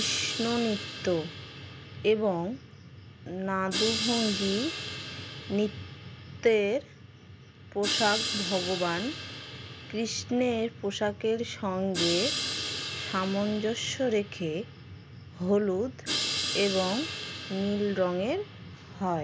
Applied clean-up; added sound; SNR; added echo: none; Crash cymbal; 6 dB; none.